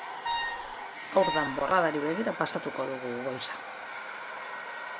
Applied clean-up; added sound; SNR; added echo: none; Domestic sounds, home sounds + Wind instrument, woodwind instrument; 5 dB; none.